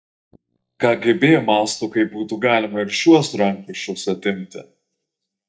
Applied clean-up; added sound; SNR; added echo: neural mask model DeepFilterNet 3.